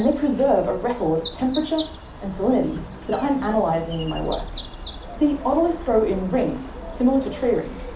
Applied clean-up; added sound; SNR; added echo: none; Bird vocalization, bird call, bird song; 12 dB; reverberation time 0.4 s.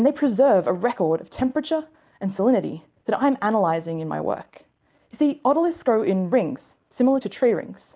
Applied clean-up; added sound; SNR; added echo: none; none; none; none.